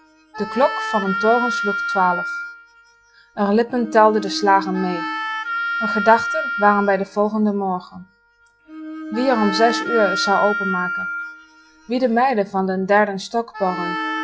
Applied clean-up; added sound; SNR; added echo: classical method log-MMSE.